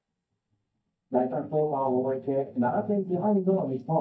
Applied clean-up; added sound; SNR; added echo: neural mask model DeepFilterNet 3.